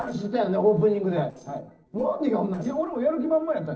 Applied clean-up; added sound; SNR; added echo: neural separator model SepFormer DNS4.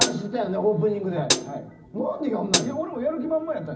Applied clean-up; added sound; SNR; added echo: none; Hi-hat; 3 dB; reverberation time 0.4 s.